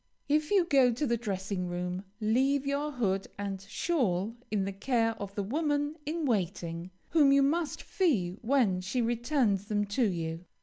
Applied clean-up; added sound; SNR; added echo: none; none; none; none.